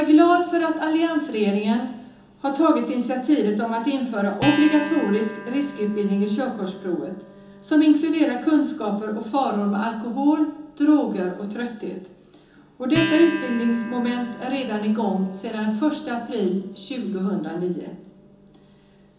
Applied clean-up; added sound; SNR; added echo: none; Acoustic guitar; 15 dB; reverberation time 1.2 s.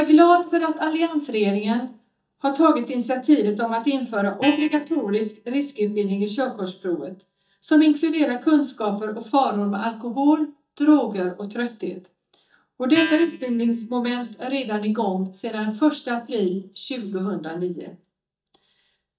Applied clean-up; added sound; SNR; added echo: neural mask model DeepFilterNet 3.